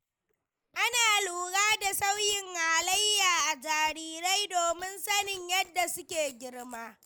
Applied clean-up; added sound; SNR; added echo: neural mask model Resemble Enhance denoiser.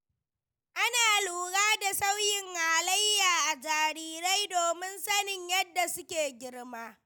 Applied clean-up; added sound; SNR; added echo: none; none; none; none.